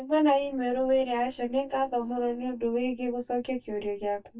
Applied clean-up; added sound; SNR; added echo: neural mask model DeepFilterNet 3.